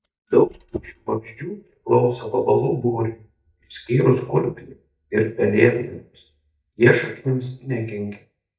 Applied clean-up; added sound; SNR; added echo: neural mask model DeepFilterNet 3.